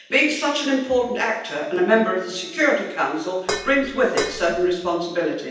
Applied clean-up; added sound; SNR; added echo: none; Dishes, pots, and pans; 8 dB; reverberation time 0.9 s.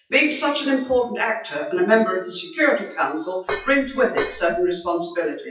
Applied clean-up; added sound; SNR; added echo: classical method WPE with log-MMSE.